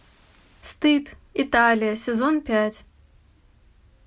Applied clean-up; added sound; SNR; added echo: none; none; none; none.